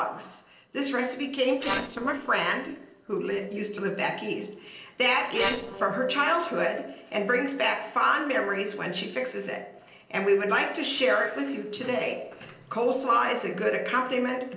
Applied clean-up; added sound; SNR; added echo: neural separator model SepFormer DNS4.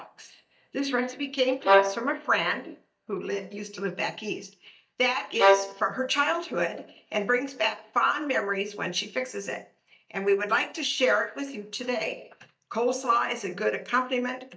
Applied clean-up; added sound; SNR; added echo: neural mask model DeepFilterNet 3.